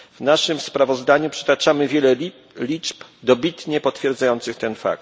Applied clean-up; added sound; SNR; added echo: none; none; none; none.